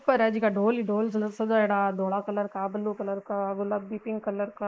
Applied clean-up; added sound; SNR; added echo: neural mask model Resemble Enhance denoiser.